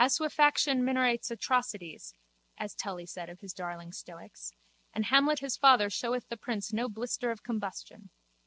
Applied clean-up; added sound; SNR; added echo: none; none; none; none.